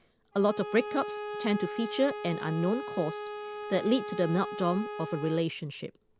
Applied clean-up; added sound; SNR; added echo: none; Bowed string instrument; 8 dB; none.